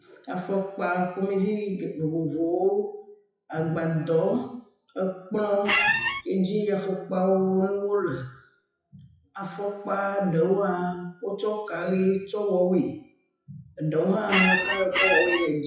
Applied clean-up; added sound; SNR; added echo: classical method WPE with log-MMSE.